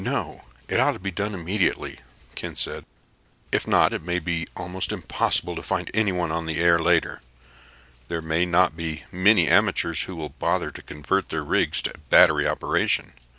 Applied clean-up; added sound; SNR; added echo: none; none; none; none.